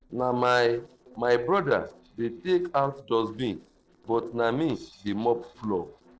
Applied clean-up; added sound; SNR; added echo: neural separator model SepFormer DNS4.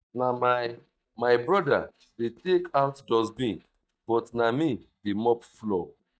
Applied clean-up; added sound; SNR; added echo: neural mask model DeepFilterNet 3.